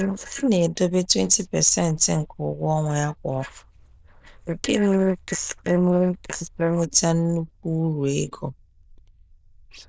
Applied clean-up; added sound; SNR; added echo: neural diffusion model UNIVERSE++.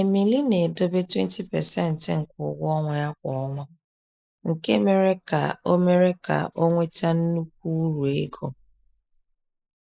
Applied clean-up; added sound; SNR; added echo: neural mask model Resemble Enhance denoiser.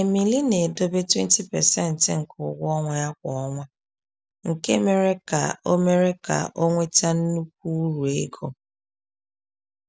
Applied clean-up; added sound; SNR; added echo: none; none; none; none.